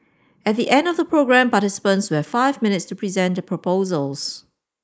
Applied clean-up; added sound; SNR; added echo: neural mask model Resemble Enhance denoiser.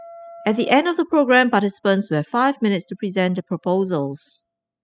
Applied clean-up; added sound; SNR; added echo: classical method spectral subtraction.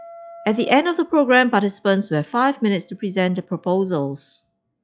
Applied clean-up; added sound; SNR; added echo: classical method log-MMSE.